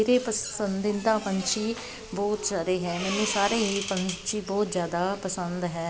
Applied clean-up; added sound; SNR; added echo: none; none; none; none.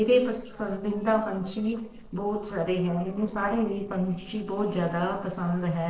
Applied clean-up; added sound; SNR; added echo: neural separator model SepFormer DNS4.